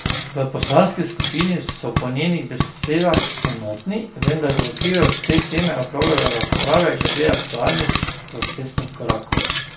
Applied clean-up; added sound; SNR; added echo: none; Frying (food); 2 dB; reverberation time 0.3 s.